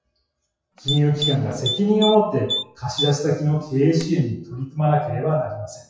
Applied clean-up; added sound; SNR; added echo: classical method WPE with log-MMSE.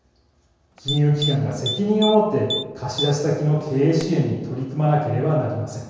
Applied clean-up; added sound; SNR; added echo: none; Typing; 10 dB; reverberation time 1.2 s.